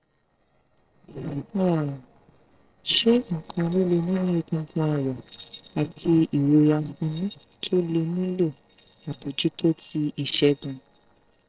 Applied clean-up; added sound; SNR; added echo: neural separator model SepFormer DNS4.